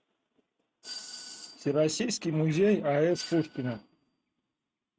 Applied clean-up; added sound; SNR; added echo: neural mask model RNNoise.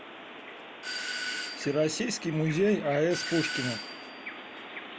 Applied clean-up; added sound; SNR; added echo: none; Bird vocalization, bird call, bird song + Doorbell; 7 dB; none.